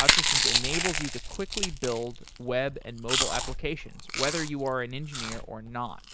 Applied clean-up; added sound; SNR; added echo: none; Chewing, mastication; -4 dB; none.